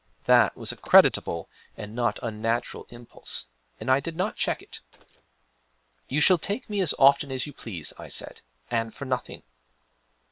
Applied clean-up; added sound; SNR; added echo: neural separator model SepFormer WHAM!.